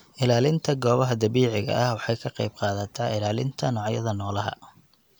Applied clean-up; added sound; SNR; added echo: none; none; none; none.